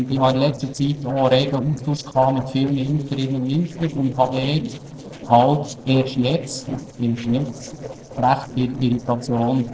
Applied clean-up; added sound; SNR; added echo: neural separator model SepFormer DNS4.